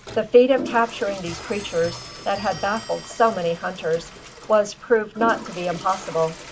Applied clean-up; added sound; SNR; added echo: none; Toilet flush + Clock; 13 dB; none.